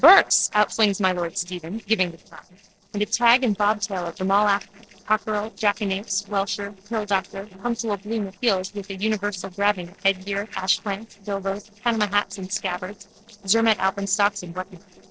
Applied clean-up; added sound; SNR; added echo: neural separator model SepFormer DNS4.